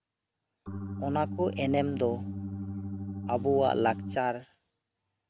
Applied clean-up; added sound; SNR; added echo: none; Organ; 5 dB; none.